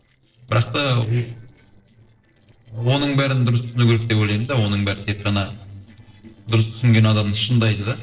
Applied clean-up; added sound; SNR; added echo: neural separator model SepFormer DNS4.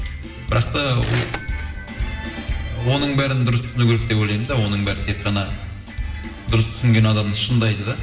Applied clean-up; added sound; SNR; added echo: none; Bell / Mechanisms; 11 dB; reverberation time 2.4 s.